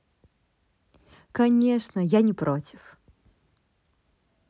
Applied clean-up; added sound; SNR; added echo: none; none; none; none.